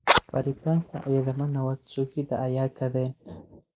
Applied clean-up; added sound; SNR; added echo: neural mask model Resemble Enhance denoiser.